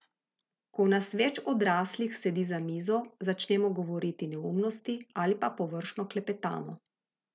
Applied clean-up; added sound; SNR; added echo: none; none; none; none.